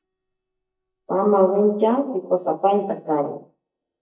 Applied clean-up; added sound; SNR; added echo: neural mask model DeepFilterNet 3.